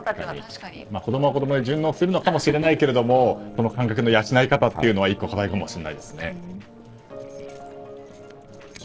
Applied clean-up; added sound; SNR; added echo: neural separator model SepFormer DNS4.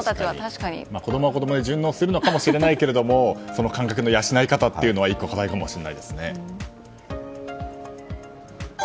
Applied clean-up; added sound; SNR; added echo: none; none; none; none.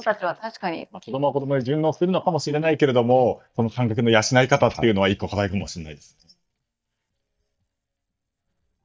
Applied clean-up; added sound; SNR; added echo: neural mask model DeepFilterNet 3.